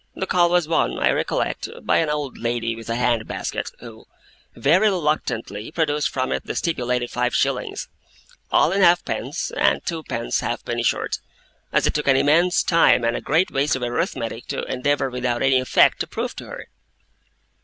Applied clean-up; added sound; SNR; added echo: none; none; none; none.